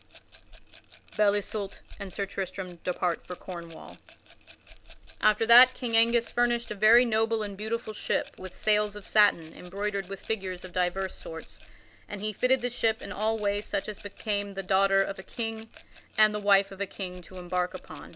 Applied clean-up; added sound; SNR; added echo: none; Rattle / Glass; 19 dB; none.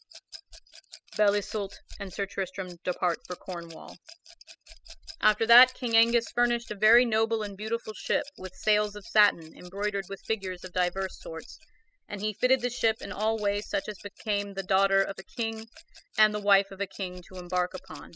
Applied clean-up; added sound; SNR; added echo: classical method spectral subtraction.